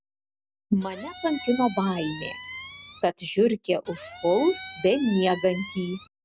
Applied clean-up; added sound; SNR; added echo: none; Squeak; 11 dB; none.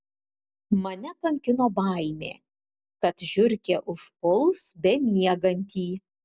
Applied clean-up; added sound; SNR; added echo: none; none; none; none.